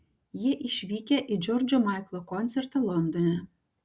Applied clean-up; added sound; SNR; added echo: none; none; none; none.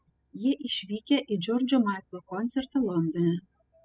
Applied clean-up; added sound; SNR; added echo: classical method spectral subtraction.